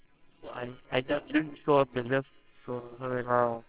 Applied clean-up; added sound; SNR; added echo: neural separator model SepFormer WHAMR!.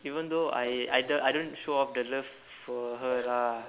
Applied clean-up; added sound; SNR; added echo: none; none; none; none.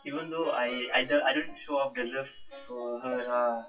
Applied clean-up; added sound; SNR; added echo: classical method WPE with log-MMSE.